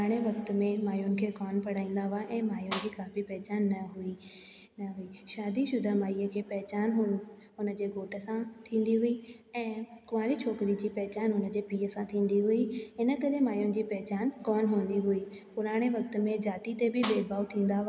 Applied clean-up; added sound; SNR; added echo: none; Snare drum; 10 dB; none.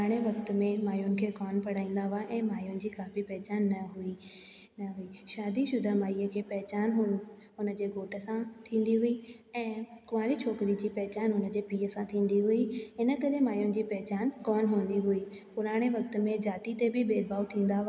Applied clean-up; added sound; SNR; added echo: none; none; none; none.